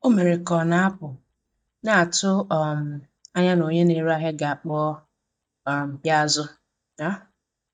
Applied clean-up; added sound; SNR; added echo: neural mask model DeepFilterNet 3.